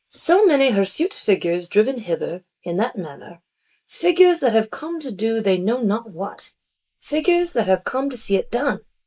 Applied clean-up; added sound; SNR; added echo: neural mask model Resemble Enhance denoiser.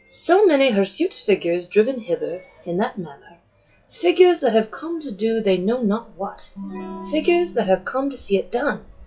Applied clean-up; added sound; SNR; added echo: classical method log-MMSE.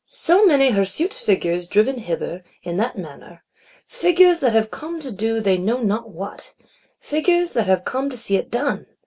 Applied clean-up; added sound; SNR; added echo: none; none; none; none.